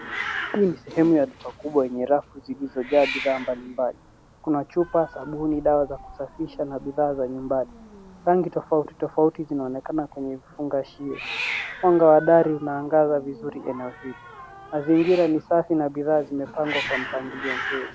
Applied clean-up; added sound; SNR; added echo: none; Hiss; 13 dB; none.